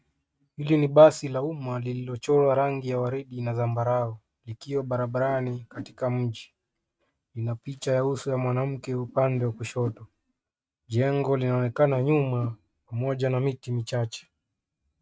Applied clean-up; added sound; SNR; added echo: neural mask model RNNoise.